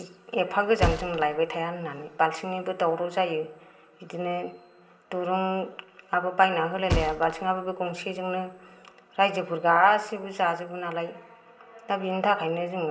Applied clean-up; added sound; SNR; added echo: none; Thump, thud; 7 dB; reverberation time 1.6 s.